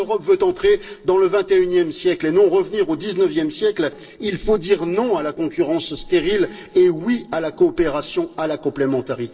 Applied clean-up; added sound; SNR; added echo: neural separator model SepFormer DNS4.